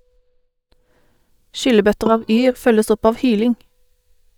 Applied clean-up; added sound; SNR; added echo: neural mask model DeepFilterNet 3.